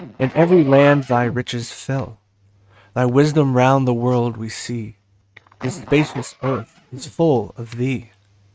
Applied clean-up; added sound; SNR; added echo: neural mask model RNNoise.